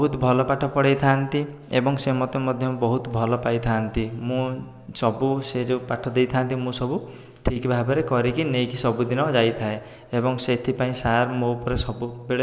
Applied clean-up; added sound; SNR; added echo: none; none; none; none.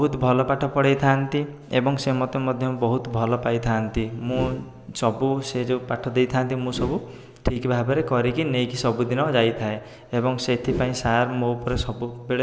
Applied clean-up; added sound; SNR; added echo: none; Whoosh, swoosh, swish; 13 dB; none.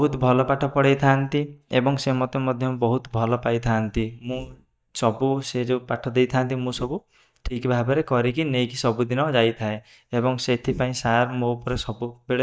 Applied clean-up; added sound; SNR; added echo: neural mask model DeepFilterNet 3.